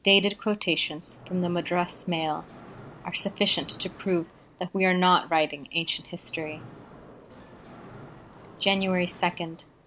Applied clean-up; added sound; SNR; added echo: none; Mechanisms; 19 dB; none.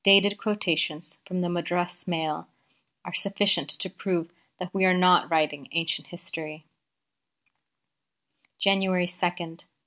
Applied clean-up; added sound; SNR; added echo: none; none; none; none.